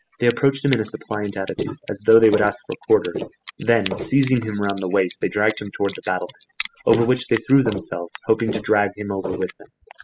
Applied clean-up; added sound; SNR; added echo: classical method spectral subtraction.